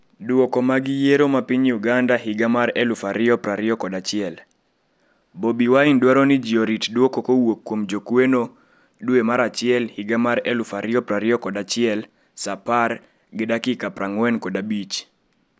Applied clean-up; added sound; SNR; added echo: none; none; none; none.